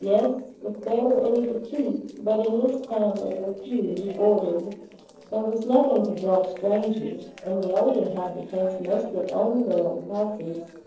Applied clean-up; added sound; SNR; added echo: neural separator model SepFormer DNS4.